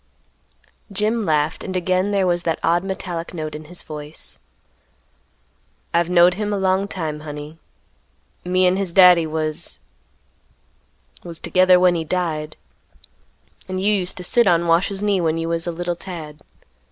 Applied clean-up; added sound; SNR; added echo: none; none; none; none.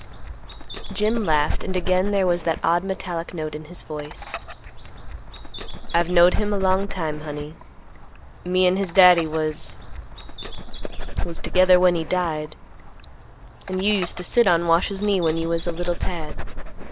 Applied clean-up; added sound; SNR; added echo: none; Dog; 3 dB; none.